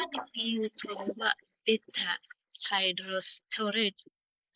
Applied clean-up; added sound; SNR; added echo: neural mask model Resemble Enhance denoiser.